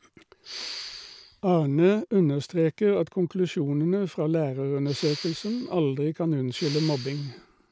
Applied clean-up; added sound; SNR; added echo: none; Respiratory sounds; 14 dB; none.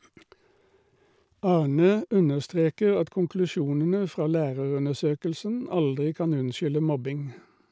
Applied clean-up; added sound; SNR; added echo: none; none; none; none.